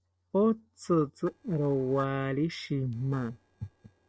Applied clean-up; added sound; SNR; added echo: neural separator model SepFormer DNS4.